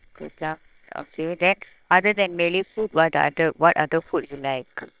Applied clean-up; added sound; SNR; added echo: neural separator model SepFormer WHAM!.